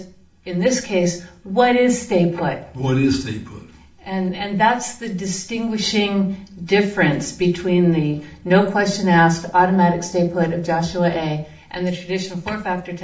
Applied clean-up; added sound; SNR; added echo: none; none; none; reverberation time 0.4 s.